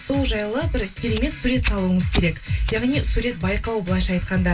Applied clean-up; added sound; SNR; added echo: none; Fire; 10 dB; reverberation time 0.2 s.